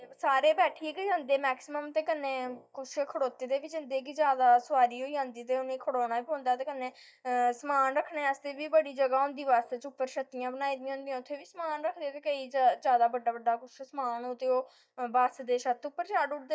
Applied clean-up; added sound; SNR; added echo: neural mask model DeepFilterNet 3.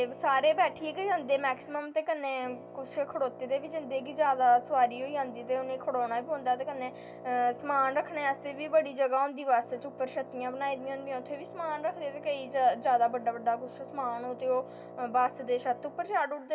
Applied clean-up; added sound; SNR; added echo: none; Wind instrument, woodwind instrument; 16 dB; reverberation time 1.6 s.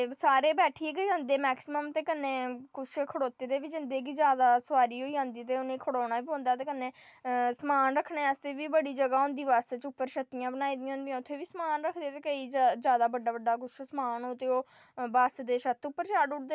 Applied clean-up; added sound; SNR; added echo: none; none; none; none.